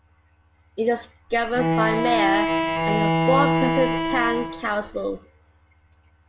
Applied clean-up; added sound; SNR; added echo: none; Bowed string instrument; -3 dB; none.